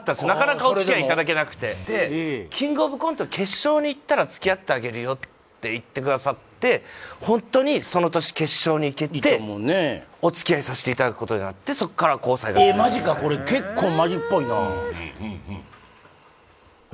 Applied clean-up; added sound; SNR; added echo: none; none; none; none.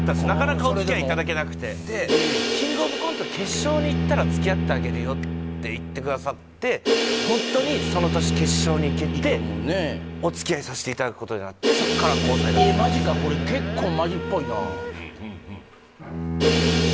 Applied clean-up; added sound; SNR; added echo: none; Bowed string instrument + Crash cymbal; -2 dB; none.